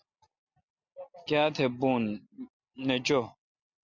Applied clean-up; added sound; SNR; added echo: none; none; none; none.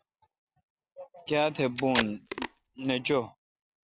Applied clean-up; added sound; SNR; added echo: none; Packing tape, duct tape; 2 dB; none.